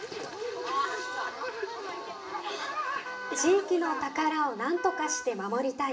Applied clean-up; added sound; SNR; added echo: none; Wind instrument, woodwind instrument; 12 dB; reverberation time 1.1 s.